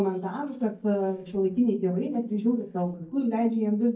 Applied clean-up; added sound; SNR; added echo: neural mask model DeepFilterNet 3.